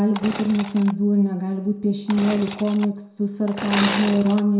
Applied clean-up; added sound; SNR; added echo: none; Sawing / Engine; 12 dB; reverberation time 0.5 s.